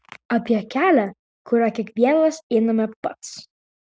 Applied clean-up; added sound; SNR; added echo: none; none; none; none.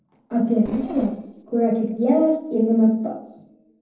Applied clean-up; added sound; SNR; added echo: neural separator model SepFormer DNS4.